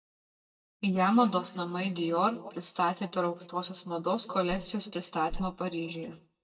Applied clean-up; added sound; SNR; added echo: neural mask model DeepFilterNet 3.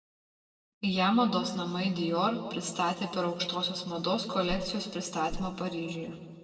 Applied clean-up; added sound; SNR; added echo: neural separator model SepFormer DNS4.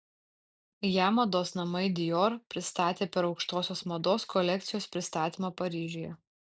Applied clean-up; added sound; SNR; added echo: none; none; none; none.